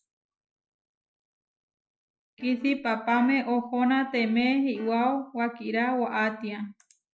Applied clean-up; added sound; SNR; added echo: neural separator model SepFormer DNS4.